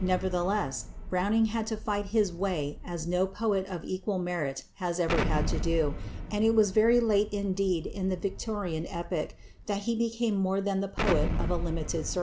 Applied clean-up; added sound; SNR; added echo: none; Explosion; 6 dB; none.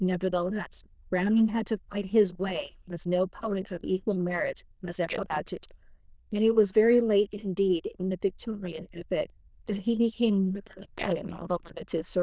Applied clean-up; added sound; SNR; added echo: neural diffusion model UNIVERSE++.